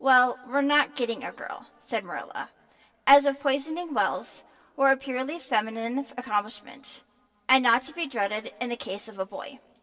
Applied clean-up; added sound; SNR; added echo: none; none; none; reverberation time 1.8 s.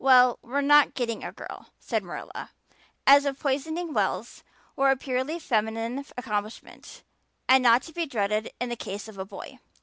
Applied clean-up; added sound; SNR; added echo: none; none; none; none.